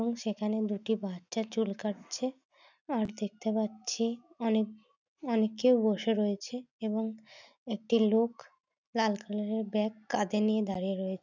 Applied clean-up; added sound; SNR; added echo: none; none; none; none.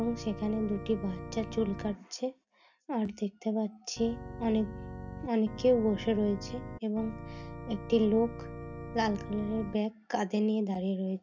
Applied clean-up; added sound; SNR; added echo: none; Organ; 12 dB; reverberation time 0.3 s.